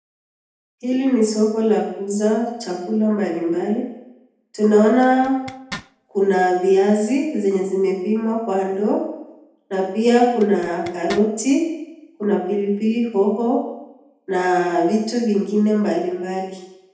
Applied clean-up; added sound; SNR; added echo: none; Zipper (clothing); 18 dB; reverberation time 0.8 s.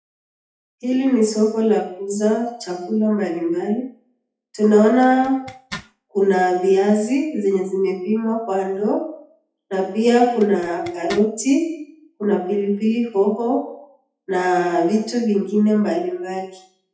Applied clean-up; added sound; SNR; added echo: classical method WPE with log-MMSE.